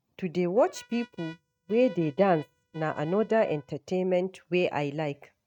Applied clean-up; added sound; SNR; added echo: neural mask model RNNoise.